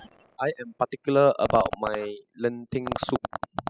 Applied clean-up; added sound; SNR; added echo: classical method spectral subtraction.